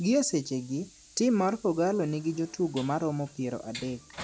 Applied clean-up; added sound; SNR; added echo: none; Train; 20 dB; none.